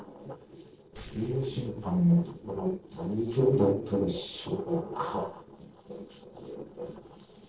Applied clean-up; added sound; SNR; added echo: neural separator model SepFormer DNS4.